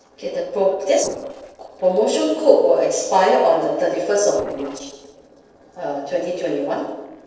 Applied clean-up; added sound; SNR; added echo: neural separator model SepFormer DNS4.